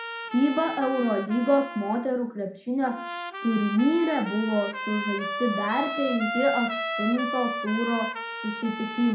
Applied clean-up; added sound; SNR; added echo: none; Trumpet; 7 dB; reverberation time 0.4 s.